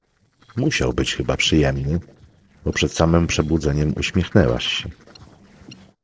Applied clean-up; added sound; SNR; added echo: neural separator model SepFormer DNS4.